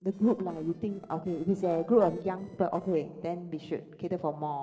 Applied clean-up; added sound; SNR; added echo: neural separator model SepFormer DNS4.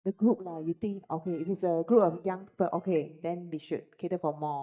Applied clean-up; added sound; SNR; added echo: neural mask model DeepFilterNet 3.